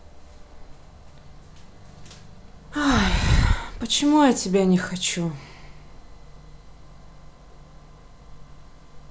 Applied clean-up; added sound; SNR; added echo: none; none; none; none.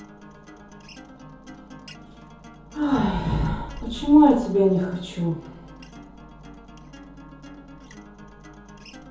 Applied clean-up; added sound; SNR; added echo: none; Acoustic guitar; 20 dB; reverberation time 0.6 s.